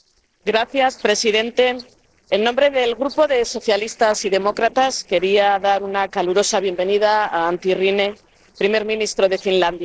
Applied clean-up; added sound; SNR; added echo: neural separator model SepFormer DNS4.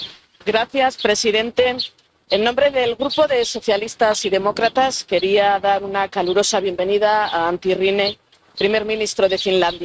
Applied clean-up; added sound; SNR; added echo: neural mask model RNNoise.